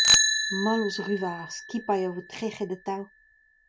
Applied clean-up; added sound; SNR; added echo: none; Bicycle bell; -3 dB; none.